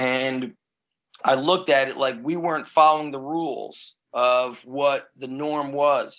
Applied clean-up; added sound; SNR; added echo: none; none; none; none.